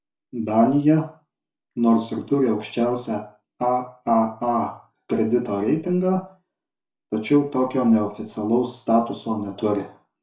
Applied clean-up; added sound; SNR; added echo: none; none; none; reverberation time 0.3 s.